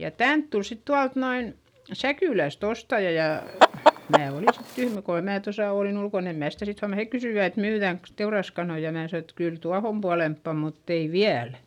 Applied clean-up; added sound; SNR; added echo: none; Chicken, rooster; -5 dB; none.